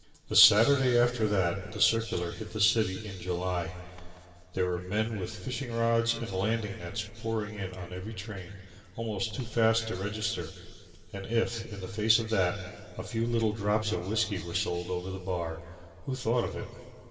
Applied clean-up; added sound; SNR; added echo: none; Bird; 13 dB; reverberation time 2.4 s.